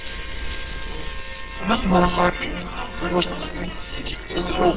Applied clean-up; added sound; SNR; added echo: neural separator model SepFormer WHAMR!.